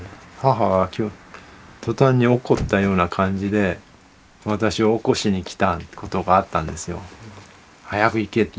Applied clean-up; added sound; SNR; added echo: none; Slam / Car; 20 dB; none.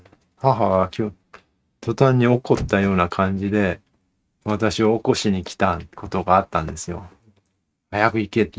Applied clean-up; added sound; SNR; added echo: neural mask model RNNoise.